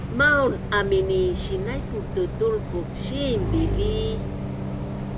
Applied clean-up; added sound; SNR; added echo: none; Motorcycle / Engine + Bus; 3 dB; none.